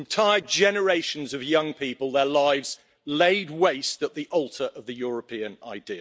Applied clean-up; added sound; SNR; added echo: neural mask model Resemble Enhance denoiser.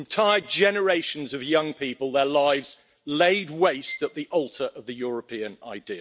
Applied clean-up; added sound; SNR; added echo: none; Bowed string instrument; 17 dB; none.